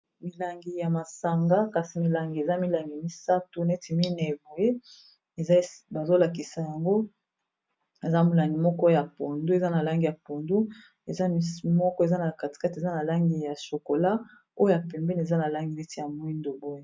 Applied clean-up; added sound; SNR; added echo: none; none; none; none.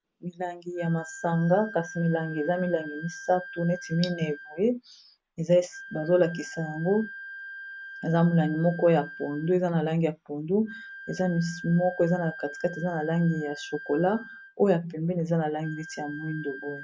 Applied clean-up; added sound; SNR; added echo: none; Wind instrument, woodwind instrument; 15 dB; none.